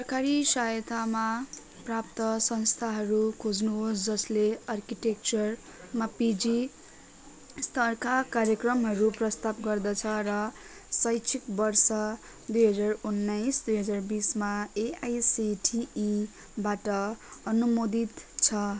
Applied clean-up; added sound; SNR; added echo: none; none; none; none.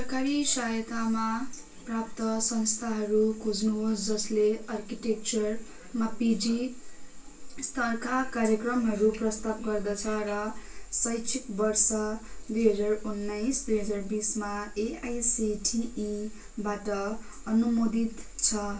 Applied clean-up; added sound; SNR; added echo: none; none; none; reverberation time 0.3 s.